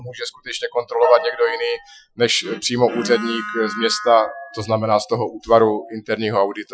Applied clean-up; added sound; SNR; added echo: classical method Wiener filter.